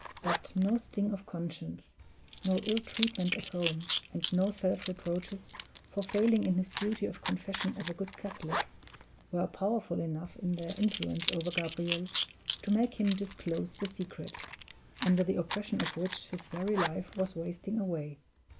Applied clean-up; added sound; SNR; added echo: none; Coin (dropping) / Zipper (clothing); 0 dB; none.